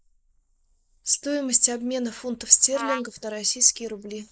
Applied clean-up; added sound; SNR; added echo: neural mask model Resemble Enhance denoiser.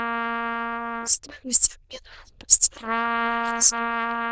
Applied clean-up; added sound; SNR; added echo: neural diffusion model UNIVERSE++.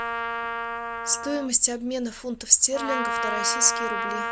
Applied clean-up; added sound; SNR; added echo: none; Trumpet; 4 dB; none.